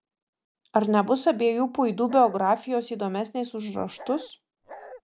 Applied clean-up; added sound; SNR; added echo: none; Bark; 17 dB; none.